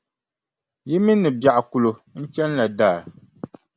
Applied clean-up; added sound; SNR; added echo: none; none; none; none.